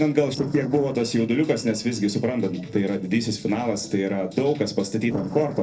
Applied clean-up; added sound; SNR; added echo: neural separator model SepFormer DNS4.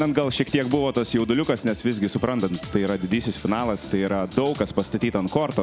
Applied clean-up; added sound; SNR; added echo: none; none; none; none.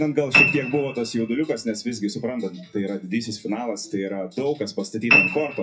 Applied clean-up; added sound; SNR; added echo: classical method WPE with log-MMSE.